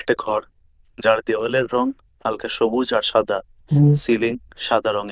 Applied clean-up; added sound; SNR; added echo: neural diffusion model UNIVERSE++.